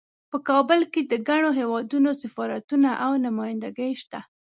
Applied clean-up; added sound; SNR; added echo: none; none; none; none.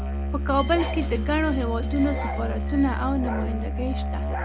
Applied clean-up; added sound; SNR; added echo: none; Musical instrument + Glass; 0 dB; none.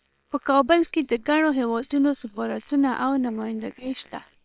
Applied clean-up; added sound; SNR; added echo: neural separator model SepFormer WHAM!.